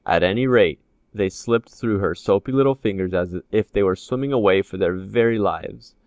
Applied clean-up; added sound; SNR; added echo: none; none; none; none.